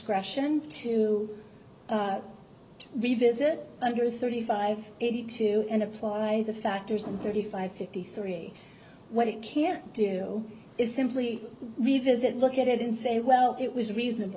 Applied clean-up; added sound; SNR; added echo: none; none; none; none.